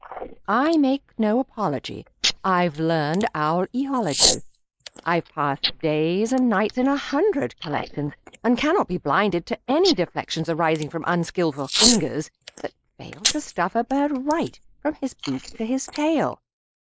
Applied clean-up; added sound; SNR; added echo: neural mask model Resemble Enhance denoiser.